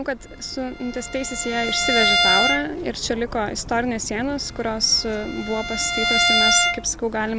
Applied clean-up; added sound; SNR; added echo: none; Bowed string instrument; 0 dB; none.